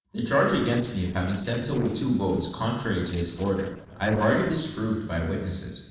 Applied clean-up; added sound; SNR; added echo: neural separator model SepFormer DNS4.